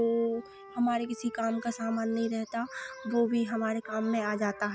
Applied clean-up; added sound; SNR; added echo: none; Wind instrument, woodwind instrument; 18 dB; none.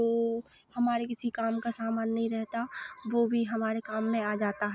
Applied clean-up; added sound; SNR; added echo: none; none; none; none.